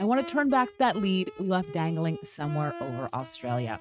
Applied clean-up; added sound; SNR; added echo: neural mask model RNNoise.